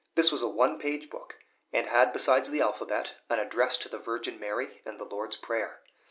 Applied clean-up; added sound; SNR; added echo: none; none; none; none.